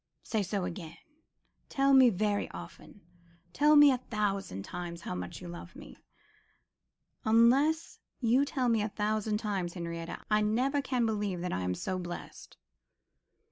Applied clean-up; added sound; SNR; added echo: none; none; none; none.